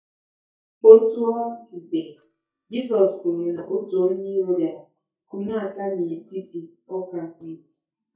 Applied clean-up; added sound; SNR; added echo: neural mask model DeepFilterNet 3.